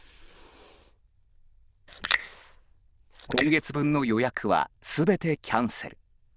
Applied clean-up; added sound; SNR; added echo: neural diffusion model UNIVERSE++.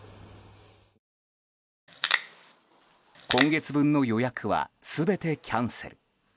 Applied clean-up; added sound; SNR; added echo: none; Crackle; -3 dB; none.